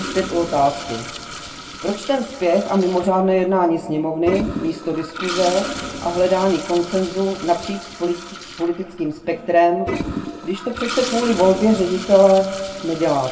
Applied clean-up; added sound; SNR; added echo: none; Toilet flush; 11 dB; reverberation time 0.2 s.